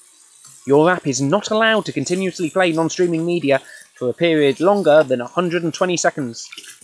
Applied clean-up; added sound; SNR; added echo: classical method log-MMSE.